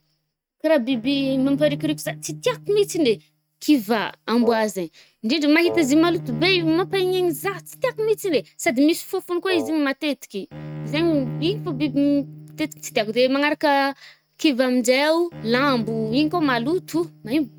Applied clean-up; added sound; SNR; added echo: neural mask model RNNoise.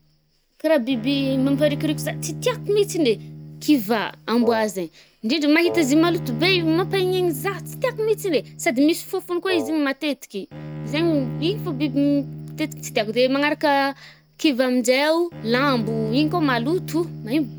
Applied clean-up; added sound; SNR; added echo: none; Wind instrument, woodwind instrument + Bowed string instrument; 11 dB; none.